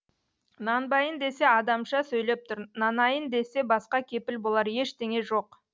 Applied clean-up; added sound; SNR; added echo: none; none; none; none.